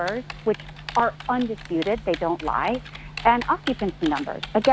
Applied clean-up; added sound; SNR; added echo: none; Typing; 13 dB; none.